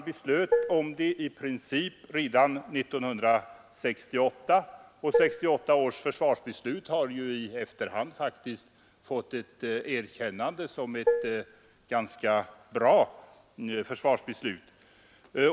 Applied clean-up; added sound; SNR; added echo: none; Dishes, pots, and pans; 1 dB; none.